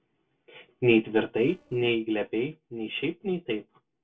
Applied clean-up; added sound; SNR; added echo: neural separator model SepFormer DNS4.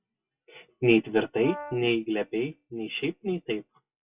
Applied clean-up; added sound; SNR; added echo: classical method WPE with log-MMSE.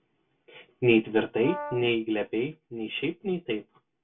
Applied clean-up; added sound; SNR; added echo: none; Brass instrument; 11 dB; reverberation time 0.1 s.